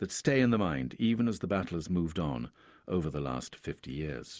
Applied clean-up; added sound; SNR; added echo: none; none; none; none.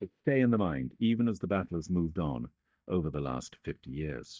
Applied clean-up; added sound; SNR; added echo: neural mask model DeepFilterNet 3.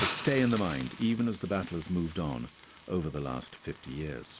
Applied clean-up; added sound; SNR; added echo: none; Hiss; 8 dB; none.